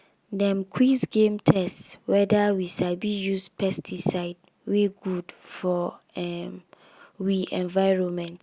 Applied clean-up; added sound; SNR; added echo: none; none; none; none.